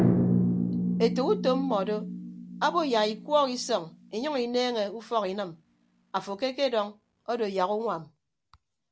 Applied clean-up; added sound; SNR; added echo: none; Drum; 3 dB; none.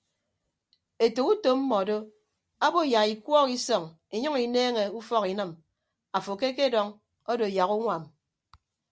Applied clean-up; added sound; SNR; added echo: none; none; none; none.